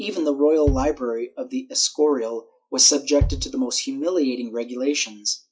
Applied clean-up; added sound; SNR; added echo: classical method log-MMSE.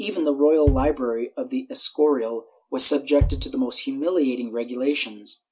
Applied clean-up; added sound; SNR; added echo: none; Bass drum; 8 dB; none.